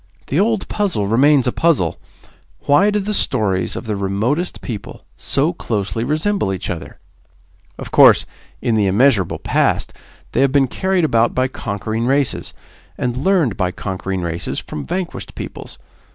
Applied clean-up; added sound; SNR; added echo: none; none; none; none.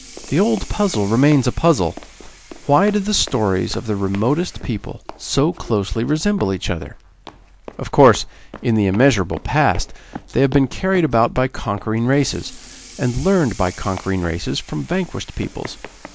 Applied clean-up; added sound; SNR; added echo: none; Sink (filling or washing) / Water tap, faucet + Run; 19 dB; none.